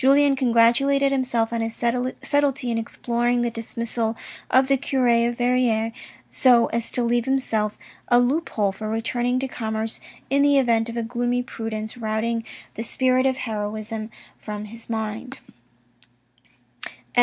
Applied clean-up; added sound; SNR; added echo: none; none; none; none.